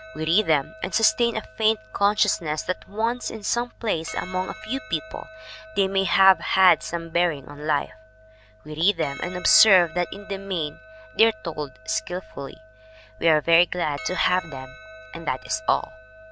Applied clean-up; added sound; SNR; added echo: none; Percussion; 18 dB; none.